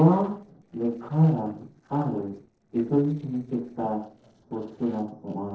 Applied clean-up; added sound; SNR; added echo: neural separator model SepFormer DNS4.